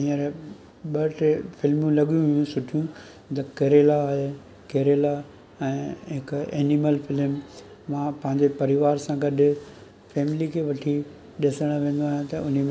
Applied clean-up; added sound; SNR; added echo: none; none; none; none.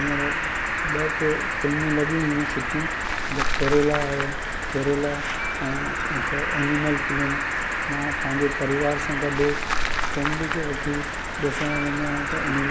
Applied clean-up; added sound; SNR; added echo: none; Cricket; -1 dB; none.